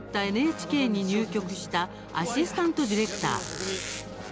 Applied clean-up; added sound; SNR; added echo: none; Squeak; 9 dB; none.